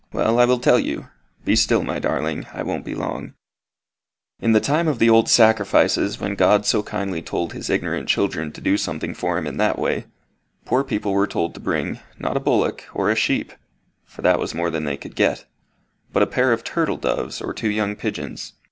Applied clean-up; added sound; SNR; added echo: none; none; none; none.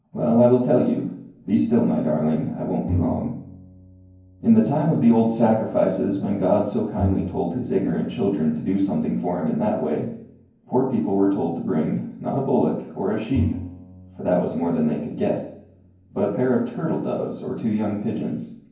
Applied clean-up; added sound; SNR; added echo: none; Bowed string instrument; 13 dB; reverberation time 0.9 s.